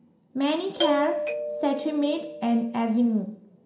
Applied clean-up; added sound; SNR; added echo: none; Doorbell; 4 dB; reverberation time 0.5 s.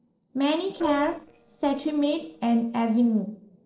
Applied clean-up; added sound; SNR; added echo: neural separator model SepFormer DNS4.